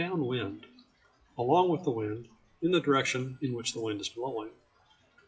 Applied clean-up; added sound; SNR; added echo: classical method WPE with log-MMSE.